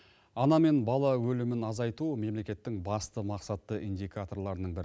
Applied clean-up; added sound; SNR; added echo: none; none; none; none.